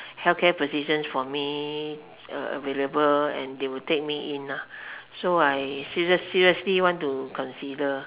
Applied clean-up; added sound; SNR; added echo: none; none; none; none.